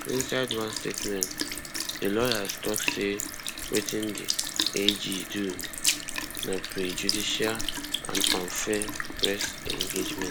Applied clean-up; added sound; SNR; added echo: none; Sink (filling or washing) / Liquid; 0 dB; none.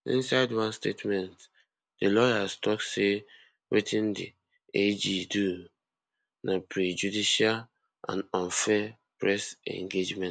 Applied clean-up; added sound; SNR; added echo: none; none; none; none.